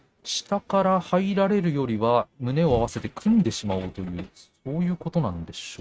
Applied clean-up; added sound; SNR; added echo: neural mask model RNNoise.